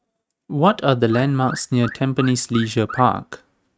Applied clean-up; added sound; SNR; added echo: neural mask model RNNoise.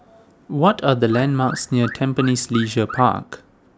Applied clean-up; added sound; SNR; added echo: none; Alarm / Car; 14 dB; none.